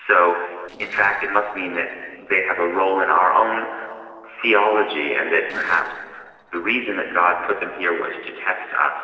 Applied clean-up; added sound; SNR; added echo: neural separator model SepFormer DNS4.